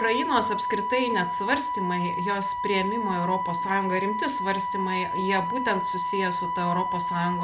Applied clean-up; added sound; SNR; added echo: none; Wind instrument, woodwind instrument; 0 dB; none.